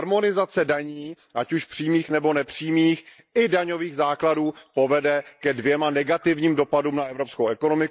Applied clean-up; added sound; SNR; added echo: neural mask model DeepFilterNet 3.